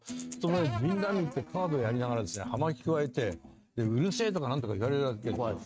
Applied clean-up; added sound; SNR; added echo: neural mask model RNNoise.